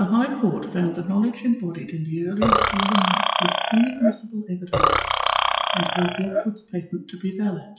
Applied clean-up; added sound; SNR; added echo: classical method WPE with log-MMSE.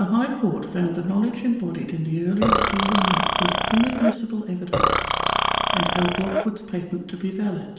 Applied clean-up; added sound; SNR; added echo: none; Burping, eructation; -2 dB; reverberation time 1.1 s.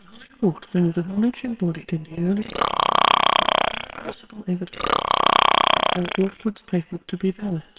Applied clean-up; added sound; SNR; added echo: neural separator model SepFormer WHAMR!.